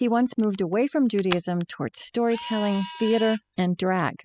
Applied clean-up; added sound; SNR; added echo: classical method spectral subtraction.